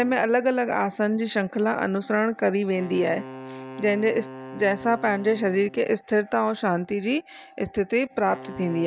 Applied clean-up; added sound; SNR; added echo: none; Wind instrument, woodwind instrument; 18 dB; none.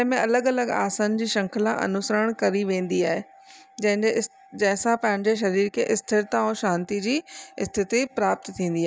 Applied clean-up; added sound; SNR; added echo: none; none; none; none.